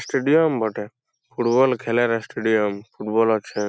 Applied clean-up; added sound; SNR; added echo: none; none; none; none.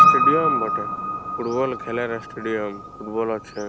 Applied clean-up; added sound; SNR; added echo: none; Piano; -5 dB; none.